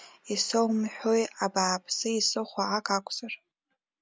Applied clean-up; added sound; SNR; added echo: none; none; none; none.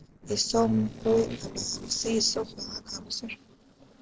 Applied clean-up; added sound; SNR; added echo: neural separator model SepFormer DNS4.